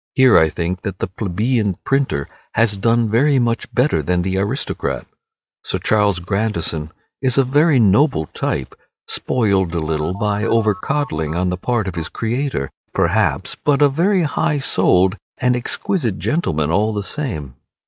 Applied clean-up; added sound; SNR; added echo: neural mask model RNNoise.